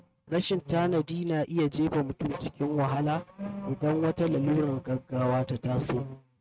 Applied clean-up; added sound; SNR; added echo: neural mask model RNNoise.